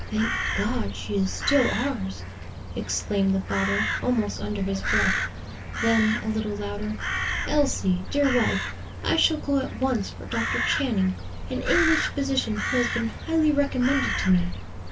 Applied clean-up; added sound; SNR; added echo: none; Crow; 4 dB; reverberation time 0.2 s.